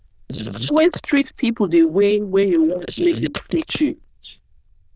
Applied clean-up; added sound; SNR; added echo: neural diffusion model UNIVERSE++.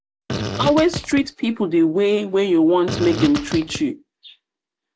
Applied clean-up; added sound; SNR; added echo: none; Fart; 6 dB; none.